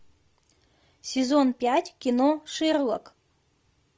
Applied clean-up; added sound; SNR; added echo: none; none; none; none.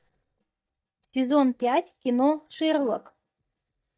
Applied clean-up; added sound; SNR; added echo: neural mask model DeepFilterNet 3.